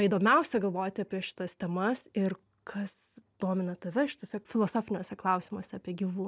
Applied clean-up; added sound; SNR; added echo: none; none; none; none.